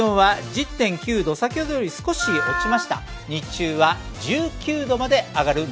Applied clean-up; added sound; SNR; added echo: none; Wind instrument, woodwind instrument; 5 dB; none.